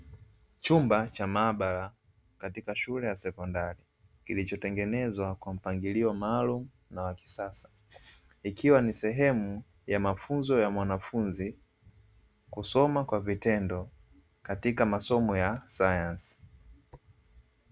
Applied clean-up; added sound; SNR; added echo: none; none; none; none.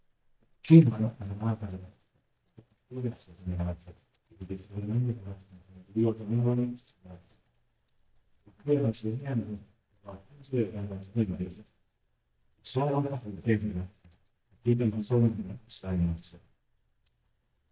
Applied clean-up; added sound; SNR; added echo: neural mask model DeepFilterNet 3.